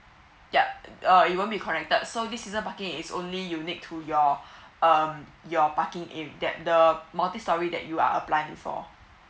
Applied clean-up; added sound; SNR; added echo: none; none; none; none.